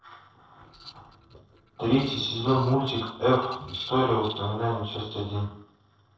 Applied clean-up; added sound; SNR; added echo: neural separator model SepFormer DNS4.